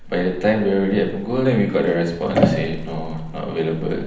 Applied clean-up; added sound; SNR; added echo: none; Livestock, farm animals, working animals; 15 dB; reverberation time 0.8 s.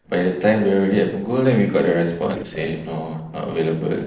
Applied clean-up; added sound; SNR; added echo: neural separator model SepFormer DNS4.